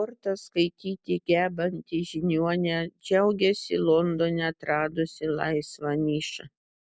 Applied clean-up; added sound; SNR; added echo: none; none; none; none.